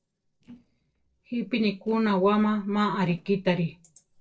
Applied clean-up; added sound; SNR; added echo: neural separator model SepFormer DNS4.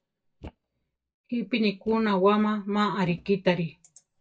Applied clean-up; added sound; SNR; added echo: neural mask model DeepFilterNet 3.